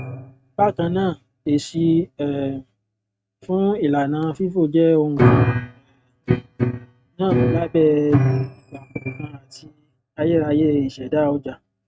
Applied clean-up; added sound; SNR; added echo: neural mask model RNNoise.